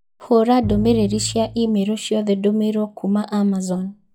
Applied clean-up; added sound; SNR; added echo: classical method log-MMSE.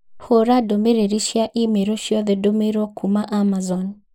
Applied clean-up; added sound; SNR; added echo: neural mask model Resemble Enhance denoiser.